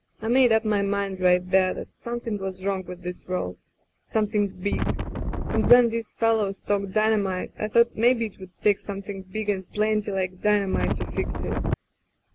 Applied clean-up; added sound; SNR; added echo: none; Wind; 0 dB; none.